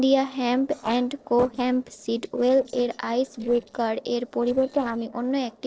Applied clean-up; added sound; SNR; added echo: neural separator model SepFormer DNS4.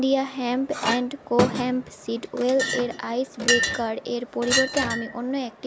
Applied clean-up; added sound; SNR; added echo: none; Chink, clink; 3 dB; none.